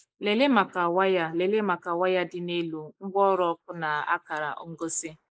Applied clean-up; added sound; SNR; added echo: neural mask model Resemble Enhance denoiser.